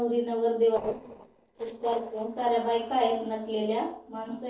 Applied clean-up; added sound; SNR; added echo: neural separator model SepFormer DNS4.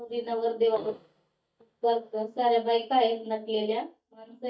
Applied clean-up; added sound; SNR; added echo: neural mask model DeepFilterNet 3.